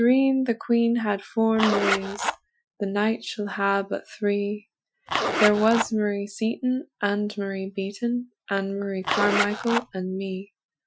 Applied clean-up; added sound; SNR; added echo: classical method Wiener filter.